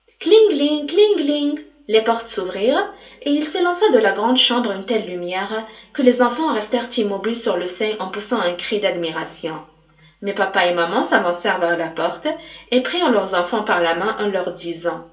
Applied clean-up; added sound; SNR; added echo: none; none; none; reverberation time 0.2 s.